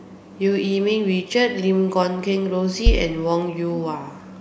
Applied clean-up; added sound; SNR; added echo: none; Bass drum; -2 dB; none.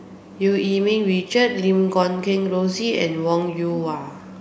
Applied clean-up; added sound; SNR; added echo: none; none; none; none.